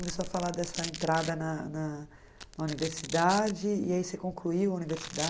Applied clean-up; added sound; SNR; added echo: none; Domestic sounds, home sounds; 11 dB; none.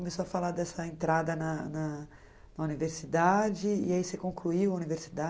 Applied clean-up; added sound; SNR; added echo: none; none; none; none.